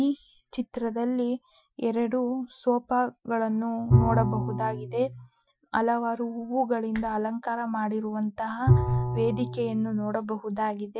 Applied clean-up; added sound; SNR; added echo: classical method Wiener filter.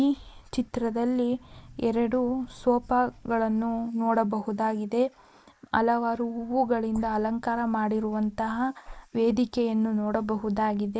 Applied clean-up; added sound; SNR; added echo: neural mask model Resemble Enhance denoiser.